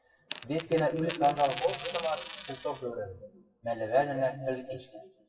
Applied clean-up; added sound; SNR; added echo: classical method WPE with log-MMSE.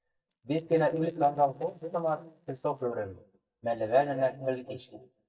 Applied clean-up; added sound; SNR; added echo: neural mask model DeepFilterNet 3.